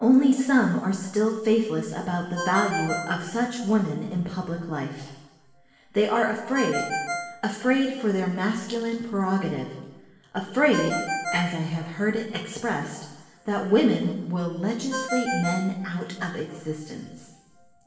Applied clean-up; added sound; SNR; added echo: none; Ringtone; 11 dB; reverberation time 1.2 s.